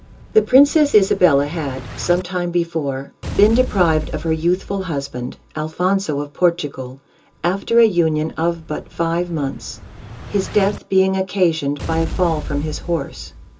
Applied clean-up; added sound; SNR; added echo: none; Explosion; 12 dB; reverberation time 0.2 s.